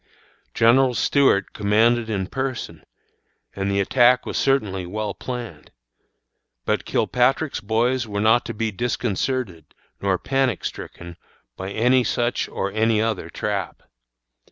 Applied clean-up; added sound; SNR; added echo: none; none; none; none.